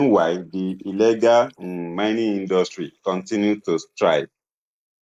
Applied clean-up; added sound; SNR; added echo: neural mask model Resemble Enhance denoiser.